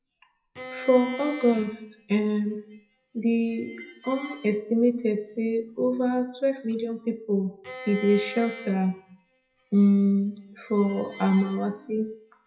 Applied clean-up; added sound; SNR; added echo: classical method WPE with log-MMSE.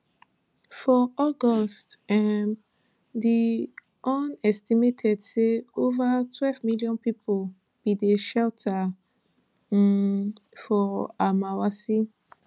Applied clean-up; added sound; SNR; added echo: none; none; none; none.